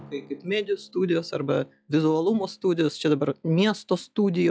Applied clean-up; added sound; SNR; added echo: classical method log-MMSE.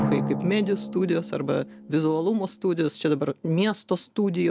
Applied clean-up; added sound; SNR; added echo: none; Drum; 9 dB; none.